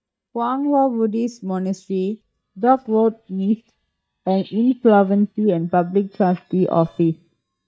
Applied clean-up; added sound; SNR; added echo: neural mask model DeepFilterNet 3.